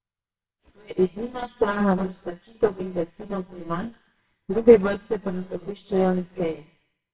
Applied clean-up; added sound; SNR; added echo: neural separator model SepFormer WHAMR!.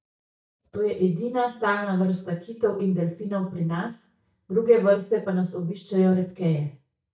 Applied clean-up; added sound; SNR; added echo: neural mask model DeepFilterNet 3.